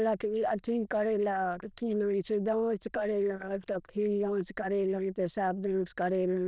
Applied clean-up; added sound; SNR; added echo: neural diffusion model UNIVERSE++.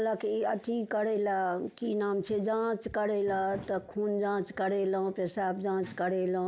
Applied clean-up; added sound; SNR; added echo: none; none; none; none.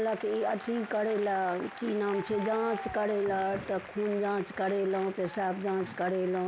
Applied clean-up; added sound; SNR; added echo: none; Applause; 13 dB; none.